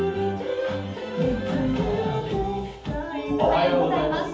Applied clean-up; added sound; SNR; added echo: none; none; none; reverberation time 0.6 s.